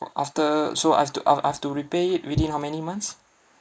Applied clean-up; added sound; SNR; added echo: neural mask model Resemble Enhance denoiser.